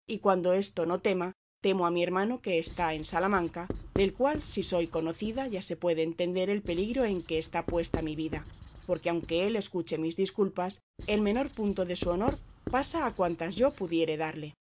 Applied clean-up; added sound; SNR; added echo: none; Writing; 11 dB; none.